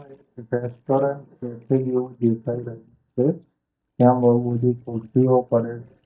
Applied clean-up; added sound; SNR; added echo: neural mask model DeepFilterNet 3.